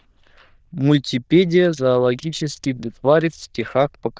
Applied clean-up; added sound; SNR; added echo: neural diffusion model UNIVERSE++.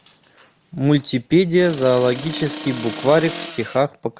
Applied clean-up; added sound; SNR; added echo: none; Accelerating, revving, vroom; 11 dB; none.